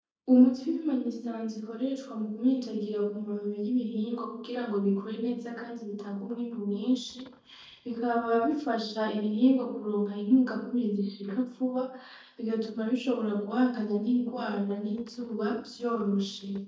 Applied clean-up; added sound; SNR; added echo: neural mask model DeepFilterNet 3.